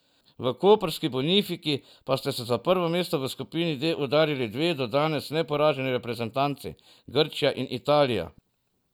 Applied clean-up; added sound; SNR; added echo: none; none; none; none.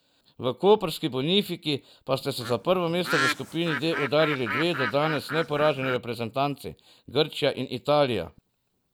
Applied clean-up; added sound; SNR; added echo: none; Bird; 5 dB; none.